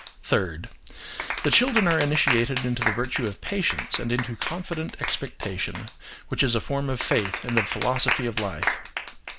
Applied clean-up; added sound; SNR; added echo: none; Clapping; 5 dB; none.